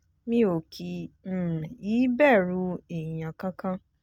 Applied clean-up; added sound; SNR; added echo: none; none; none; none.